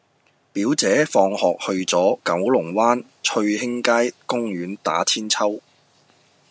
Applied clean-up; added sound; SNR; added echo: none; none; none; none.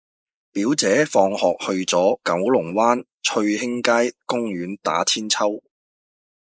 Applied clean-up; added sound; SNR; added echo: neural mask model Resemble Enhance denoiser.